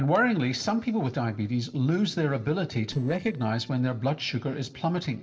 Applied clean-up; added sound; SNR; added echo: neural separator model SepFormer DNS4.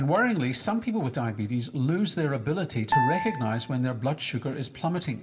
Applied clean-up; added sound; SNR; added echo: none; Piano; 2 dB; reverberation time 3.0 s.